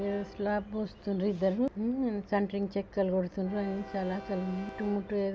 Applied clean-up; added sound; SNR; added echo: none; Train; 17 dB; none.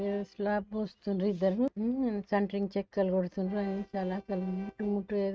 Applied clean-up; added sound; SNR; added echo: neural mask model RNNoise.